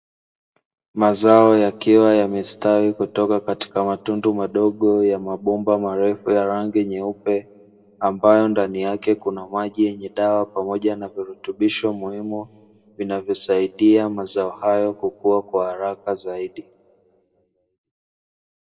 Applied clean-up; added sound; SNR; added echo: none; none; none; reverberation time 1.2 s.